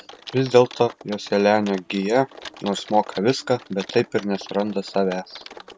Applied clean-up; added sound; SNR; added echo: none; Typing; 19 dB; none.